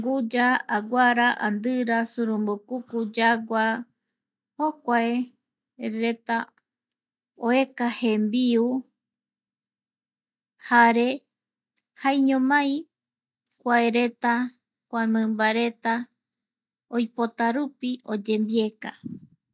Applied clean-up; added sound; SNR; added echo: none; none; none; none.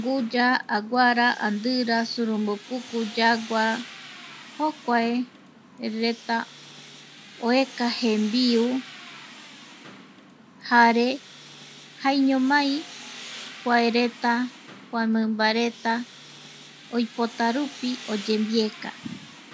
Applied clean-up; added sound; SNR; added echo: none; Tools; 17 dB; none.